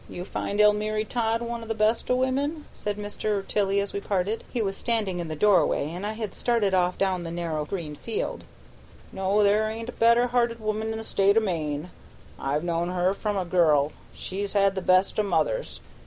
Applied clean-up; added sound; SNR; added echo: none; none; none; none.